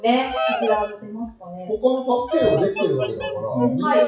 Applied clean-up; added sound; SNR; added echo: classical method WPE with log-MMSE.